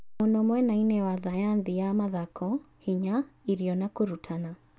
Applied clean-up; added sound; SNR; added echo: none; none; none; none.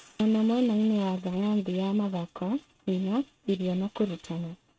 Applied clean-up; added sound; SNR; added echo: neural mask model RNNoise.